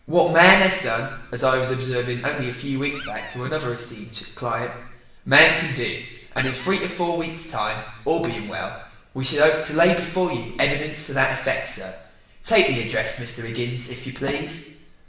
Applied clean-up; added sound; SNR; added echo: none; Squeak; 17 dB; reverberation time 0.9 s.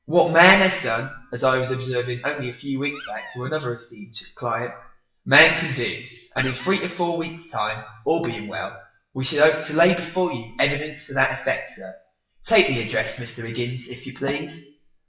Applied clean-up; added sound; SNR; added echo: classical method WPE with log-MMSE.